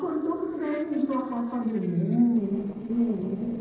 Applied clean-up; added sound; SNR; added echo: neural separator model SepFormer DNS4.